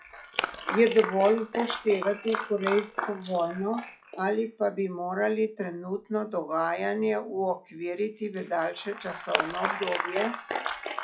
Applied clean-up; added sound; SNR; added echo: classical method log-MMSE.